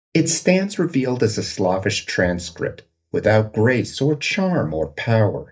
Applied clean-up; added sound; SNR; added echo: neural mask model DeepFilterNet 3.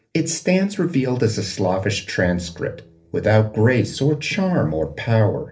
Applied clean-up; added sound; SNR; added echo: neural separator model SepFormer DNS4.